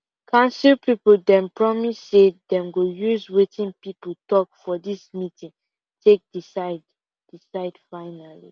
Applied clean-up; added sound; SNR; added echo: none; none; none; none.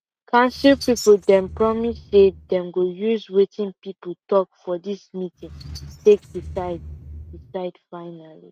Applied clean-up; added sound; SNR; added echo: neural mask model RNNoise.